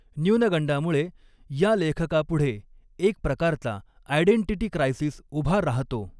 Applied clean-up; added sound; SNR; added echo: none; none; none; none.